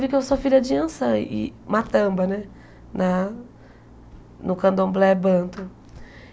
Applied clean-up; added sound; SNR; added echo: none; none; none; none.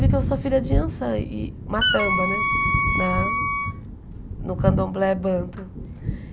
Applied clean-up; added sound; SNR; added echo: none; Thunder + Wind instrument, woodwind instrument; -2 dB; none.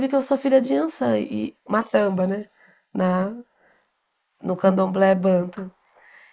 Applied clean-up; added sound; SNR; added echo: neural mask model Resemble Enhance denoiser.